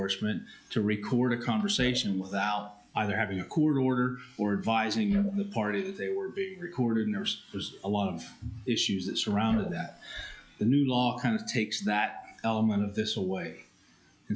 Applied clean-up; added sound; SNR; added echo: classical method log-MMSE.